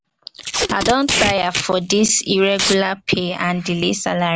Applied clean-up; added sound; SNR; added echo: none; Packing tape, duct tape; 5 dB; none.